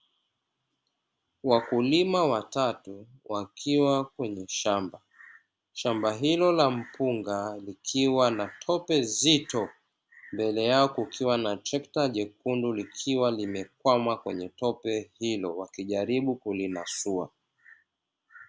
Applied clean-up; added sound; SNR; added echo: none; none; none; none.